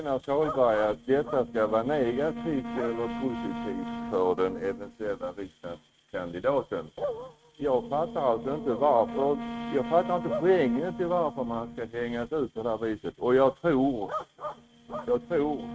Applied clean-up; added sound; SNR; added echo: neural mask model RNNoise.